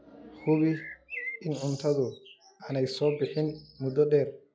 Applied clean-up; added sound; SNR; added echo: classical method log-MMSE.